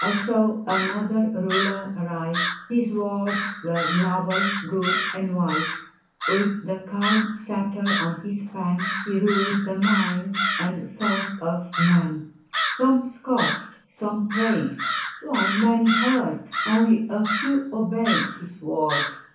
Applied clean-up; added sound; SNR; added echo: none; Crow; 5 dB; reverberation time 0.6 s.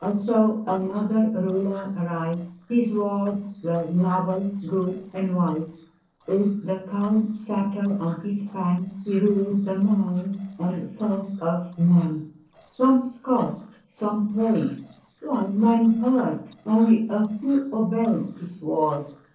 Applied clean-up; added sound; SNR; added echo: neural separator model SepFormer DNS4.